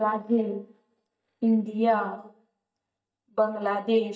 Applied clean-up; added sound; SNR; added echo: neural mask model DeepFilterNet 3.